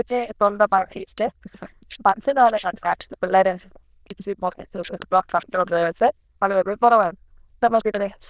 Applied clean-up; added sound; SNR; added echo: neural diffusion model UNIVERSE++.